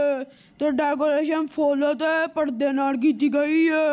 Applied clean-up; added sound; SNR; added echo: none; none; none; none.